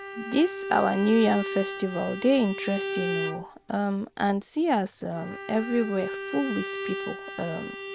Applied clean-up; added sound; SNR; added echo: none; Bowed string instrument; 8 dB; none.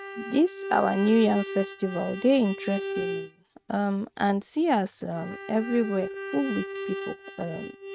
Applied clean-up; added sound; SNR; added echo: neural mask model RNNoise.